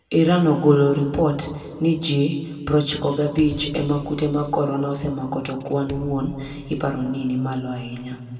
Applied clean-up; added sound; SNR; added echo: none; Bass drum; 19 dB; reverberation time 1.9 s.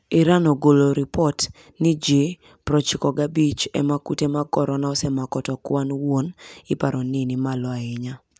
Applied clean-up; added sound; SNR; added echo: none; none; none; none.